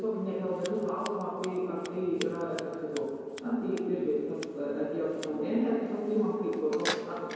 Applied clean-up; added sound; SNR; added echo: none; Scissors; 14 dB; reverberation time 2.2 s.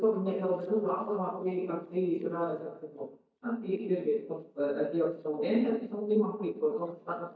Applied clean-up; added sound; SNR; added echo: neural mask model DeepFilterNet 3.